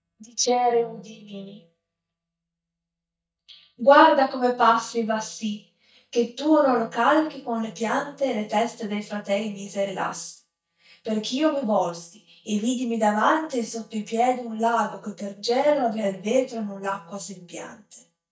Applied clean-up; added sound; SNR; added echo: neural mask model DeepFilterNet 3.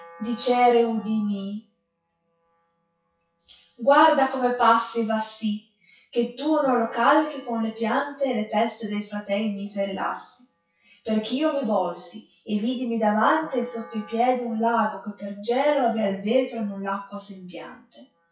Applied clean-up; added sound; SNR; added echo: classical method WPE with log-MMSE.